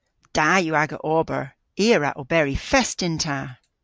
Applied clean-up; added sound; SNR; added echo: none; none; none; none.